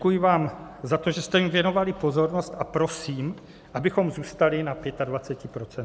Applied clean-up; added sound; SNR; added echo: none; none; none; none.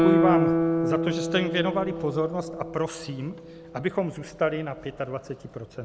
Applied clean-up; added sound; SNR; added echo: none; Guitar; -1 dB; none.